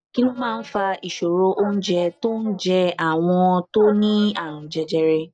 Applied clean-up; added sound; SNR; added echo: neural mask model DeepFilterNet 3.